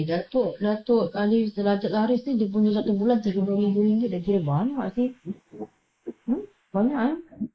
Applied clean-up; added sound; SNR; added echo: neural mask model Resemble Enhance denoiser.